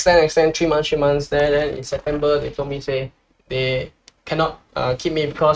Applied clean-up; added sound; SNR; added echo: neural mask model RNNoise.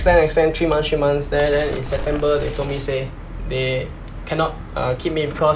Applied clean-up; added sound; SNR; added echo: none; Animal; 10 dB; none.